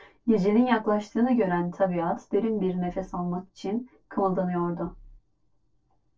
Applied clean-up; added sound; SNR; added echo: neural separator model SepFormer DNS4.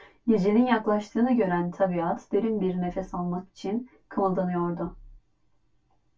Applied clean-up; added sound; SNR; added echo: none; Bass drum; 20 dB; reverberation time 0.2 s.